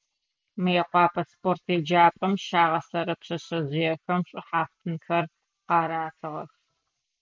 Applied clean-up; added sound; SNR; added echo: none; none; none; none.